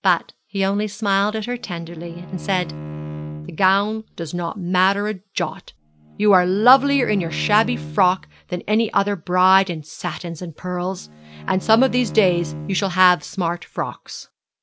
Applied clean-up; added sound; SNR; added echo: none; Bowed string instrument; 13 dB; none.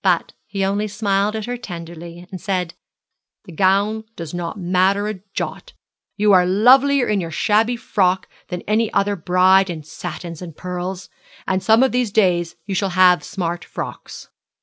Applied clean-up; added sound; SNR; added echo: none; none; none; none.